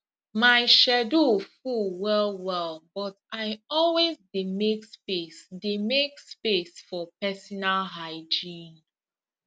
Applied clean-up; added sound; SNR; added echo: none; none; none; none.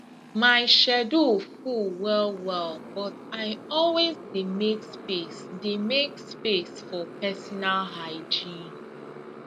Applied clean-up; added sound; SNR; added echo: none; Motorcycle; 15 dB; none.